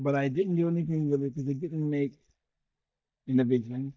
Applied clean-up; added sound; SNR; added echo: neural mask model DeepFilterNet 3.